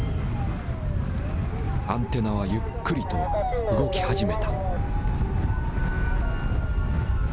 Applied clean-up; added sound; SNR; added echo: none; Motor vehicle (road) / Siren; 9 dB; none.